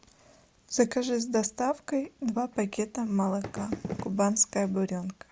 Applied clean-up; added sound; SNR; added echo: none; none; none; none.